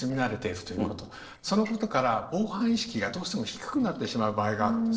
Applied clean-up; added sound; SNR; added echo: neural separator model SepFormer DNS4.